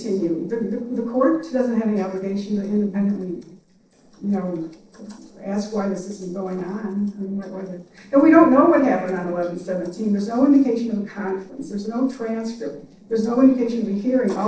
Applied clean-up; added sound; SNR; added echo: neural separator model SepFormer DNS4.